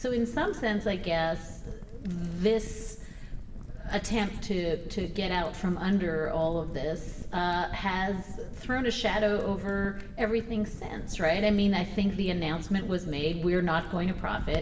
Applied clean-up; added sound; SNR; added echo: none; Crackle; 8 dB; reverberation time 1.0 s.